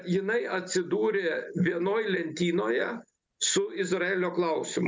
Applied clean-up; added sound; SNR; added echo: none; none; none; none.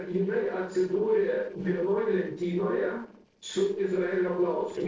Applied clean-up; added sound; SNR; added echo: neural separator model SepFormer DNS4.